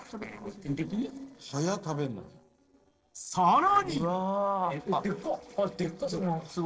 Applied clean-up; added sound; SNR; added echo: neural separator model SepFormer DNS4.